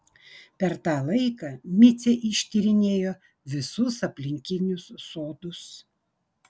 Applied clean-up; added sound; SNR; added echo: none; none; none; none.